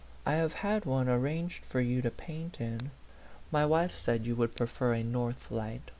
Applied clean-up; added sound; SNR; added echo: none; none; none; none.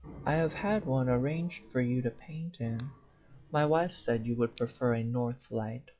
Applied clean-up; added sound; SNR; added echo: classical method log-MMSE.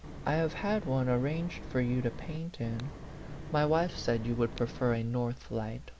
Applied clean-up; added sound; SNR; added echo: none; Wind; 12 dB; none.